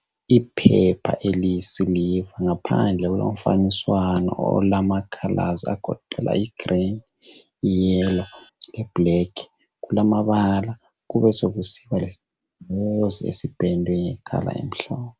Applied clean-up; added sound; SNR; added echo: none; Gong; 19 dB; none.